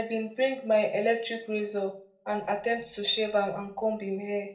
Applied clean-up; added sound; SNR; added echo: neural separator model SepFormer DNS4.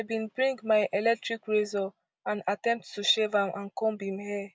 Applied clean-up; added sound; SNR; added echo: none; none; none; none.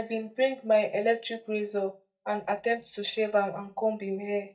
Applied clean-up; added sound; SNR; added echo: neural mask model DeepFilterNet 3.